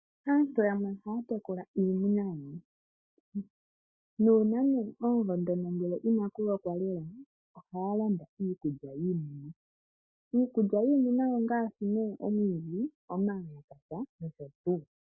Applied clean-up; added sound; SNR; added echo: neural mask model DeepFilterNet 3.